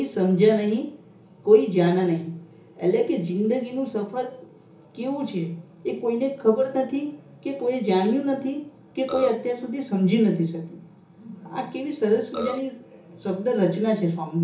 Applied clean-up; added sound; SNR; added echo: none; Burping, eructation; 8 dB; reverberation time 0.7 s.